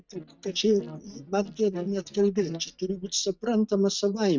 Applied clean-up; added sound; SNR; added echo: neural mask model DeepFilterNet 3.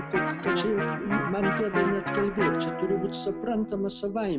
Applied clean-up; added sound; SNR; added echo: none; Electric guitar; 1 dB; none.